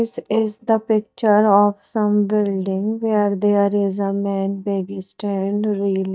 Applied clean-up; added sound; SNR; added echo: neural mask model DeepFilterNet 3.